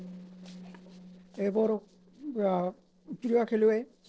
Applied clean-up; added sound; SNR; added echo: neural separator model SepFormer DNS4.